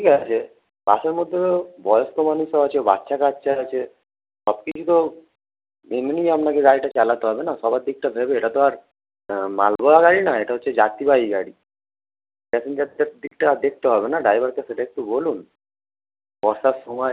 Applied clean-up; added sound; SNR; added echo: none; none; none; none.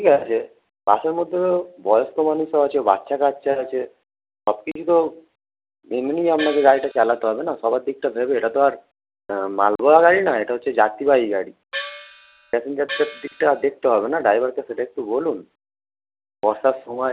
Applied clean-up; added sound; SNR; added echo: none; Gong; 13 dB; none.